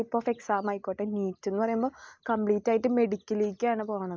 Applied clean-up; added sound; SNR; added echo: neural mask model Resemble Enhance denoiser.